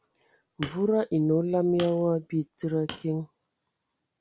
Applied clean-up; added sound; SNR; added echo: none; Hammer; 17 dB; none.